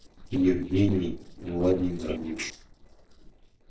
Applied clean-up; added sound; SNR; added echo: neural separator model SepFormer DNS4.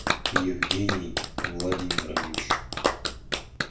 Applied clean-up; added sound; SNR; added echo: none; Clapping; -4 dB; reverberation time 0.3 s.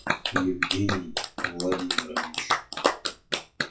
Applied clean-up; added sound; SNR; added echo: classical method WPE with log-MMSE.